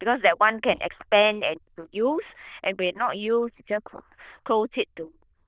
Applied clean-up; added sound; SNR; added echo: neural diffusion model UNIVERSE++.